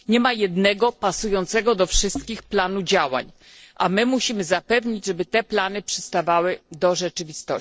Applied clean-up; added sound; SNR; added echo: neural separator model SepFormer DNS4.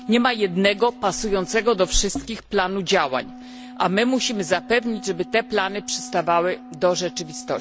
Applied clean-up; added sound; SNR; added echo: none; Wind instrument, woodwind instrument; 18 dB; none.